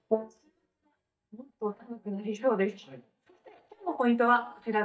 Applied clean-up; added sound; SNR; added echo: neural mask model DeepFilterNet 3.